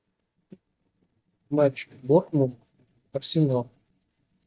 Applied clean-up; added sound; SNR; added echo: neural mask model DeepFilterNet 3.